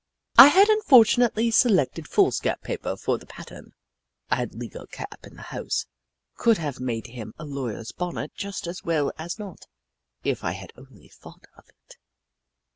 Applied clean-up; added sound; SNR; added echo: none; none; none; none.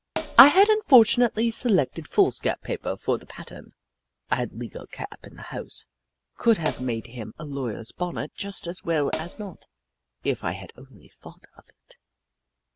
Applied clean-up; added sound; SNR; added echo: none; Hi-hat; 7 dB; none.